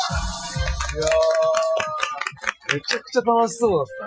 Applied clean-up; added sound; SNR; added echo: classical method Wiener filter.